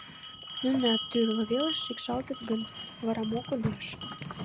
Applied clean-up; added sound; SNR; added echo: none; Bell; 5 dB; none.